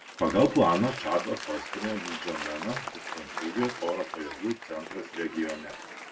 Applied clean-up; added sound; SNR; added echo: none; Applause / Crowd; 9 dB; reverberation time 0.2 s.